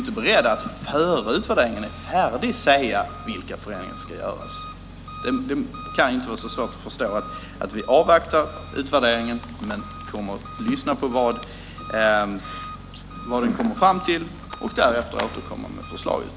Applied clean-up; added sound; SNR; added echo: none; Engine; 13 dB; none.